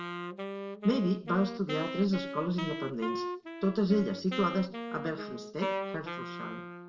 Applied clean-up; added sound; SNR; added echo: none; Wind instrument, woodwind instrument; 6 dB; reverberation time 0.4 s.